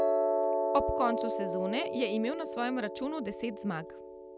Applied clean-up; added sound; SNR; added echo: none; Piano; -2 dB; none.